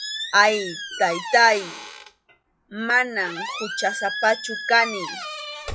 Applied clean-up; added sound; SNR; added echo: classical method log-MMSE.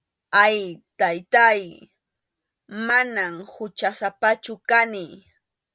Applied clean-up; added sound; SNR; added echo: none; none; none; none.